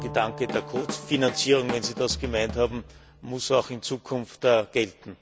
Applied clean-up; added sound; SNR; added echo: none; Drum kit + Bowed string instrument; 12 dB; none.